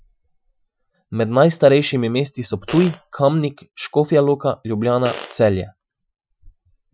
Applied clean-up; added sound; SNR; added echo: classical method Wiener filter.